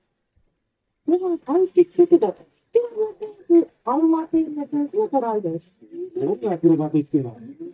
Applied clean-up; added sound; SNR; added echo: neural mask model DeepFilterNet 3.